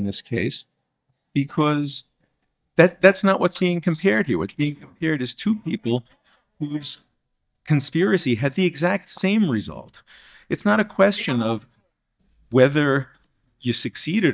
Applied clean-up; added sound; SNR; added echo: neural mask model DeepFilterNet 3.